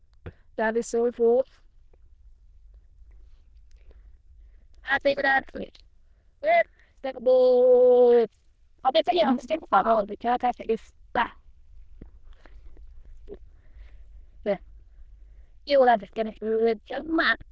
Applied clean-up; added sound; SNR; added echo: neural diffusion model UNIVERSE++.